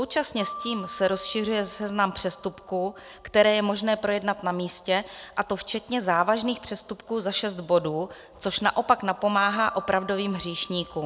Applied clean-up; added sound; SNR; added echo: none; Marimba, xylophone; 18 dB; none.